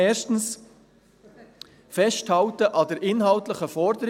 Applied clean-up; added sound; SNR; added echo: none; none; none; none.